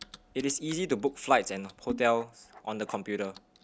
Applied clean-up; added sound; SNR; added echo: none; Typing; 16 dB; none.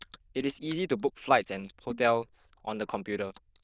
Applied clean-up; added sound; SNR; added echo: neural diffusion model UNIVERSE++.